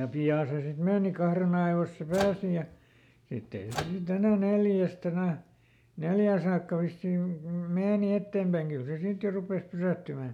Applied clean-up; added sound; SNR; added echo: none; Microwave oven; 12 dB; none.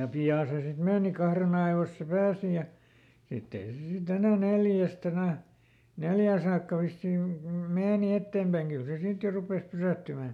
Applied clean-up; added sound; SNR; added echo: none; none; none; none.